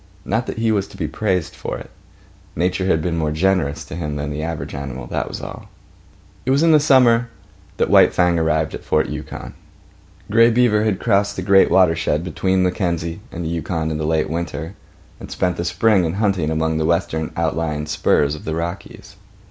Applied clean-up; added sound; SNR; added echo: none; none; none; none.